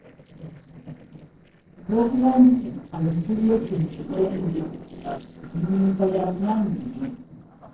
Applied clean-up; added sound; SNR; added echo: neural separator model SepFormer DNS4.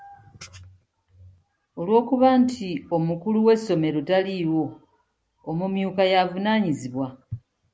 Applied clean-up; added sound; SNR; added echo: none; none; none; none.